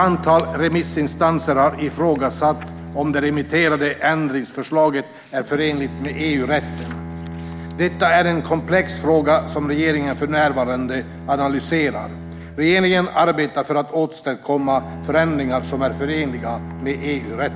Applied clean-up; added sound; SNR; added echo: none; Bowed string instrument; 12 dB; none.